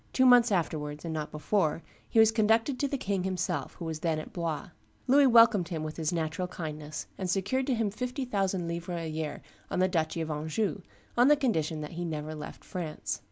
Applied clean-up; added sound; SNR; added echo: none; none; none; none.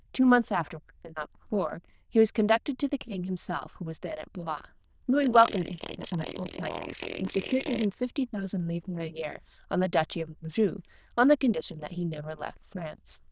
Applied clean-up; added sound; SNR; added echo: neural diffusion model UNIVERSE++.